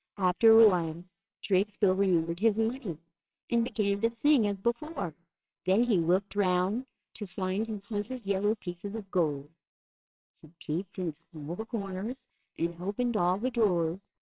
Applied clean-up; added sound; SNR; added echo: neural separator model SepFormer WHAMR!.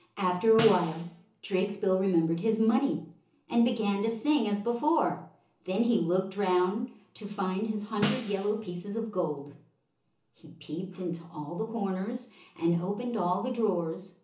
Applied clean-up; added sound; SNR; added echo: none; Snare drum; 10 dB; reverberation time 0.8 s.